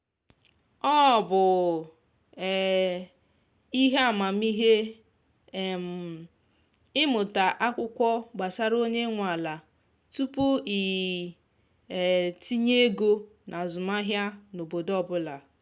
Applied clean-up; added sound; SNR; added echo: none; none; none; none.